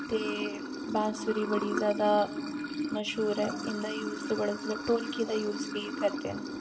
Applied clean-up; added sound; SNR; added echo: none; Sink (filling or washing) / Water; 5 dB; reverberation time 2.5 s.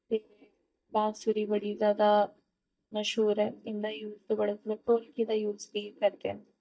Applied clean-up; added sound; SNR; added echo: neural mask model DeepFilterNet 3.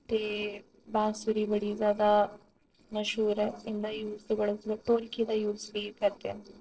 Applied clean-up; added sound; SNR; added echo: neural separator model SepFormer DNS4.